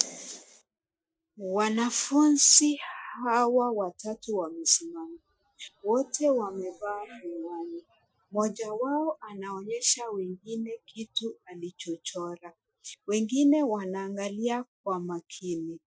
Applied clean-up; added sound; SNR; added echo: classical method Wiener filter.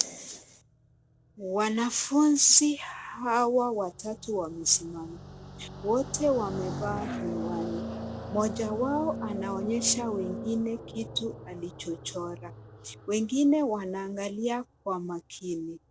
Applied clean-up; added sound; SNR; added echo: none; Car passing by; 11 dB; none.